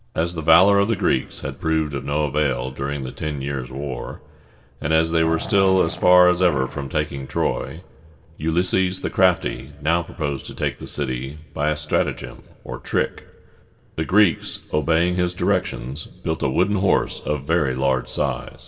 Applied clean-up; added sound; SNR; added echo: none; Growling; 13 dB; reverberation time 1.1 s.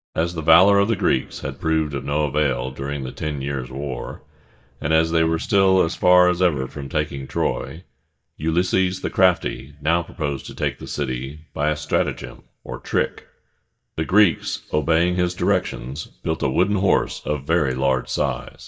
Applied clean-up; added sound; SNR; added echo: neural mask model DeepFilterNet 3.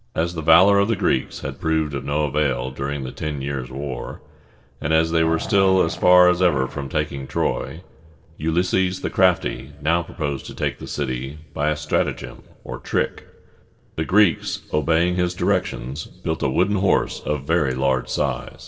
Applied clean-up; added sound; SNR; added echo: neural separator model SepFormer DNS4.